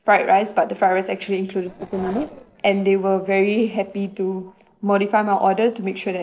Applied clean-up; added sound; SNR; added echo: neural separator model SepFormer DNS4.